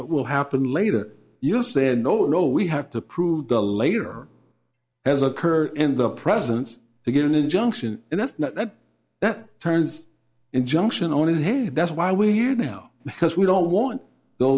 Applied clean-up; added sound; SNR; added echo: none; none; none; none.